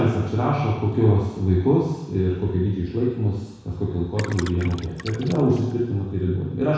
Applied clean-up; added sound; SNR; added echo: none; Gurgling; 15 dB; reverberation time 1.1 s.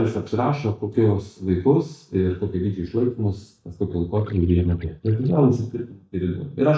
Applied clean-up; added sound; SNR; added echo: neural mask model DeepFilterNet 3.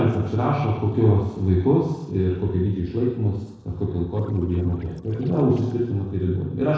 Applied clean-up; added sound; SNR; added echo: neural separator model SepFormer DNS4.